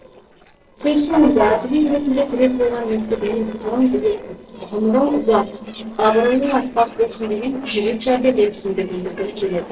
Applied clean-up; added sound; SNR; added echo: neural separator model SepFormer DNS4.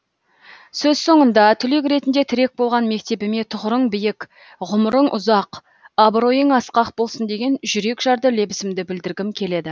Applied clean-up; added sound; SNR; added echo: none; none; none; none.